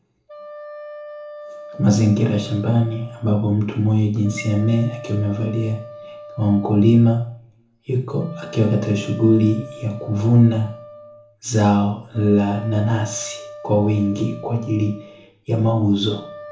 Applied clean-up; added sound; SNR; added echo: none; Wind instrument, woodwind instrument; 18 dB; reverberation time 0.7 s.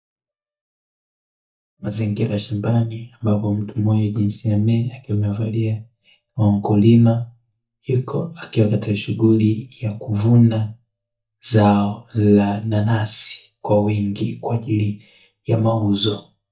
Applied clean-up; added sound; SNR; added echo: neural mask model DeepFilterNet 3.